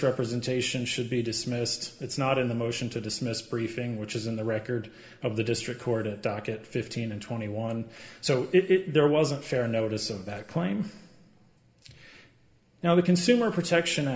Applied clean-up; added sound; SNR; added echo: none; none; none; reverberation time 1.9 s.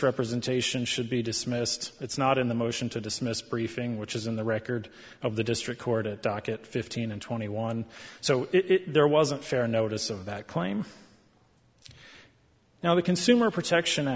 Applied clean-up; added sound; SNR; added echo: none; none; none; none.